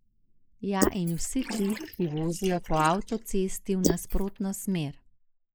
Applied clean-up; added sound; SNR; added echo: neural mask model Resemble Enhance denoiser.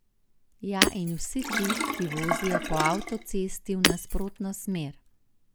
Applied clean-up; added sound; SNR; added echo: none; Sink (filling or washing) + Shatter; -1 dB; none.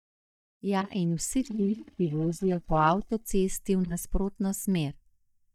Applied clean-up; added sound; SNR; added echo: neural mask model DeepFilterNet 3.